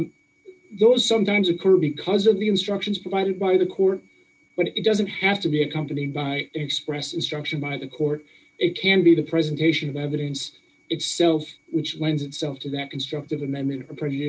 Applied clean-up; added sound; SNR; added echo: none; none; none; none.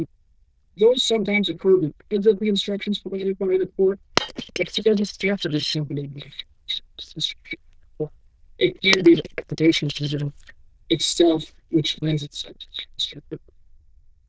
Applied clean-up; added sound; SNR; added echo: neural diffusion model UNIVERSE++.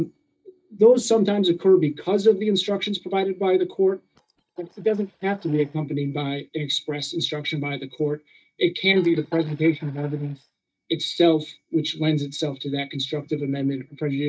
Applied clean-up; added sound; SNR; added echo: neural mask model DeepFilterNet 3.